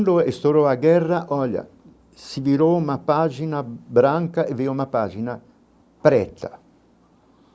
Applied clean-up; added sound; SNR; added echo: none; none; none; none.